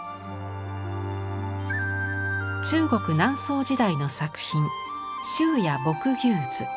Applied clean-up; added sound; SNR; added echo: none; Bowed string instrument; 8 dB; none.